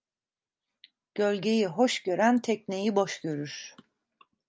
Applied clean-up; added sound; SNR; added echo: none; none; none; none.